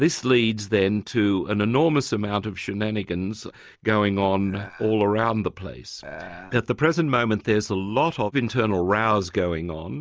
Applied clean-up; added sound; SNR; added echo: neural mask model Resemble Enhance denoiser.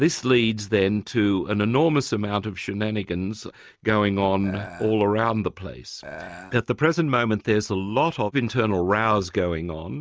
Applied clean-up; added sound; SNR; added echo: neural mask model RNNoise.